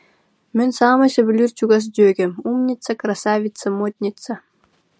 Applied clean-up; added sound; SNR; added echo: none; none; none; none.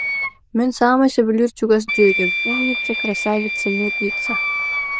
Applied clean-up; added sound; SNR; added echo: neural diffusion model UNIVERSE++.